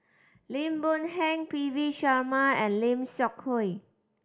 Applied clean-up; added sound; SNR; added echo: none; none; none; none.